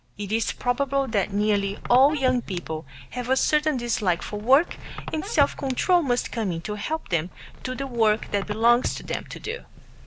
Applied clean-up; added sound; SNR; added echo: none; Squeak; 13 dB; none.